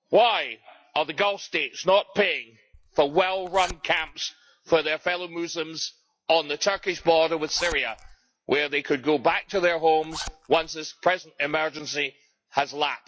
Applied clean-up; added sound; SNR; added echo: classical method log-MMSE.